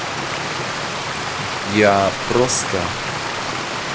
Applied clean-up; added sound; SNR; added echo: none; Stream; 2 dB; none.